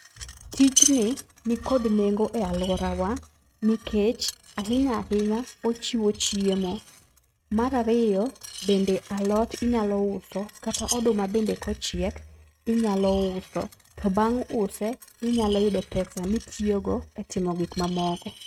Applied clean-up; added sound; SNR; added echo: neural mask model RNNoise.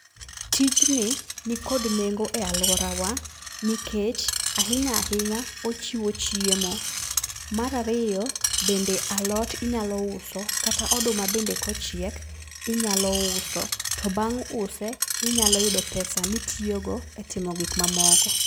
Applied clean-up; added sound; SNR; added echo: none; Screech; 0 dB; none.